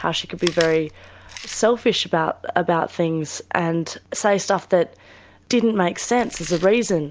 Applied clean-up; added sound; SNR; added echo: none; Chewing, mastication; 19 dB; none.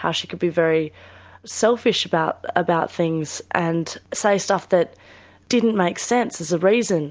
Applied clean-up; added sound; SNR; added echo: none; none; none; none.